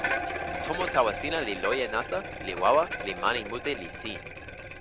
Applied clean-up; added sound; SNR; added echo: none; Bicycle; 5 dB; none.